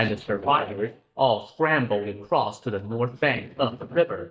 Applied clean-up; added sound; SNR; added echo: neural mask model DeepFilterNet 3.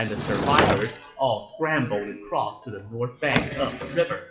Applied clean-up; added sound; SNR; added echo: classical method WPE with log-MMSE.